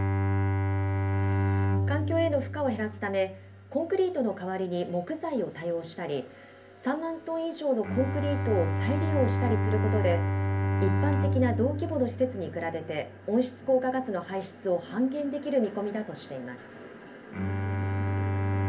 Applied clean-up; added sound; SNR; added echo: none; Bowed string instrument; 0 dB; reverberation time 0.3 s.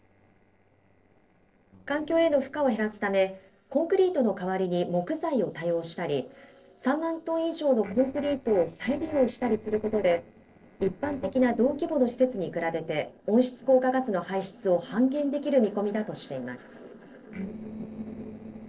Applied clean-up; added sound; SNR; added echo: neural separator model SepFormer DNS4.